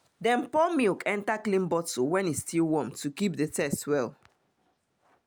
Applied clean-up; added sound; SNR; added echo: none; none; none; none.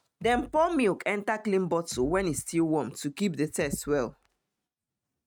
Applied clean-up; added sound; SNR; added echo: neural mask model RNNoise.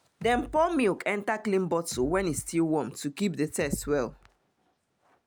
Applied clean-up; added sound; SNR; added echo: none; Bass drum; 19 dB; none.